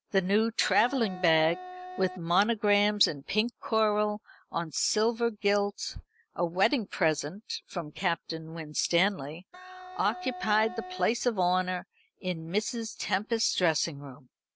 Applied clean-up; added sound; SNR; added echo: none; Wind instrument, woodwind instrument; 13 dB; none.